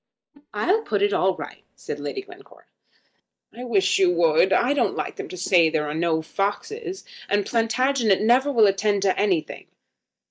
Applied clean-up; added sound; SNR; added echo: neural mask model DeepFilterNet 3.